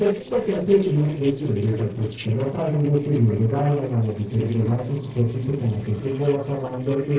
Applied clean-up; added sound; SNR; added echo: neural separator model SepFormer DNS4.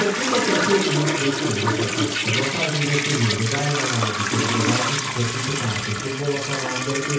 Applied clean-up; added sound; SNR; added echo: none; Toilet flush; 0 dB; reverberation time 0.6 s.